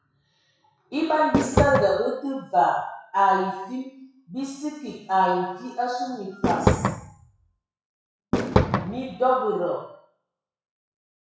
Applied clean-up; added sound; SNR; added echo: classical method WPE with log-MMSE.